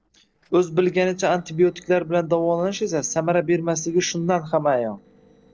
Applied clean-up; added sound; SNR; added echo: neural separator model SepFormer DNS4.